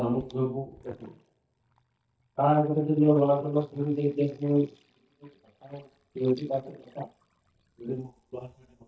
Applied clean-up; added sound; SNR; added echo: neural mask model DeepFilterNet 3.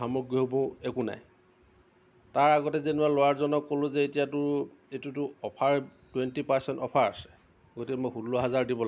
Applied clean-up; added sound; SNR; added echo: none; none; none; none.